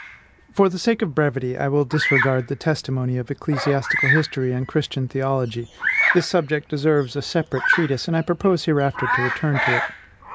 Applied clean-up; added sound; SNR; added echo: none; Bird vocalization, bird call, bird song; 5 dB; none.